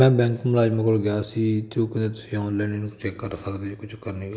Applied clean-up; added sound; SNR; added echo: none; none; none; none.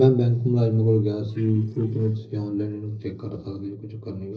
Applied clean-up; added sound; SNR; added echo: neural separator model SepFormer DNS4.